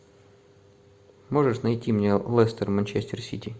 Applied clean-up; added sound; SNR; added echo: none; none; none; none.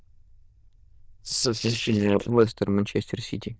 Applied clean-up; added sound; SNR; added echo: neural diffusion model UNIVERSE++.